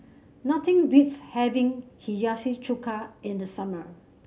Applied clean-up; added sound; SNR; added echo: none; none; none; none.